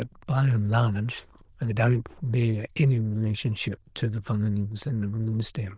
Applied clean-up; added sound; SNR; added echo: neural diffusion model UNIVERSE++.